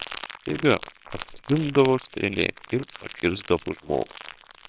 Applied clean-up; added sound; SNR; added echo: neural separator model SepFormer WHAMR!.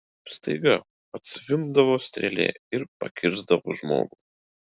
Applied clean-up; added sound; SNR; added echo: none; none; none; none.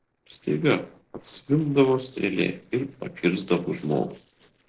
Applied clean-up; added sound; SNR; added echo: neural separator model SepFormer DNS4.